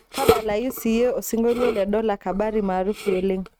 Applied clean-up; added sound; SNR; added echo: neural mask model RNNoise.